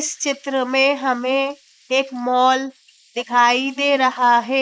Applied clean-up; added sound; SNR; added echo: neural mask model Resemble Enhance denoiser.